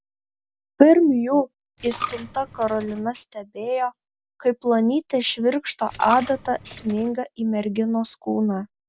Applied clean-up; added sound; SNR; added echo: none; Coin (dropping); 16 dB; none.